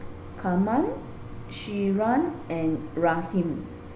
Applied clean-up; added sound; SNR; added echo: none; Mechanisms; 12 dB; none.